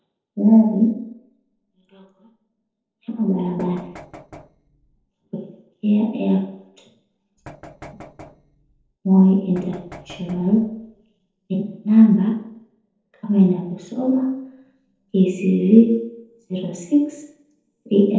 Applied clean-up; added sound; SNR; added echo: neural separator model SepFormer DNS4.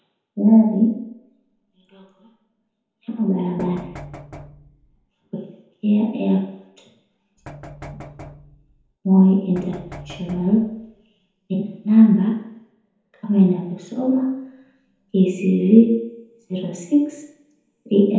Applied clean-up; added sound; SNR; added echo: none; Knock; 18 dB; reverberation time 0.9 s.